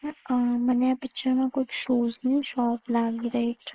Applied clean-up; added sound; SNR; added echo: neural mask model Resemble Enhance denoiser.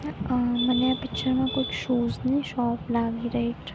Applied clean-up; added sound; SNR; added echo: none; none; none; none.